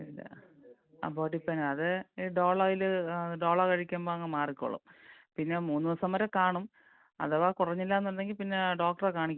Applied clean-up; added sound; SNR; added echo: none; none; none; none.